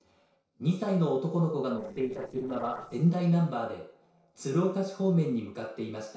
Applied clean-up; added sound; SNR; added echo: neural separator model SepFormer DNS4.